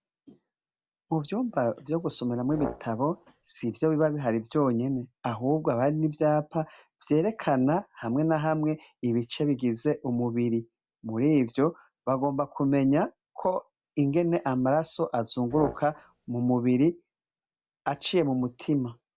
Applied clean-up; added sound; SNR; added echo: none; Brass instrument; 12 dB; none.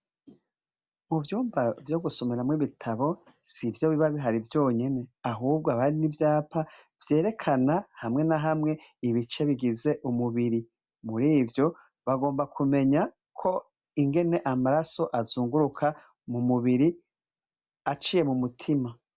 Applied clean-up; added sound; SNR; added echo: none; none; none; none.